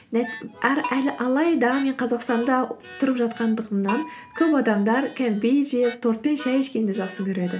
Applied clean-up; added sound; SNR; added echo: none; Harmonica + Bell; 16 dB; none.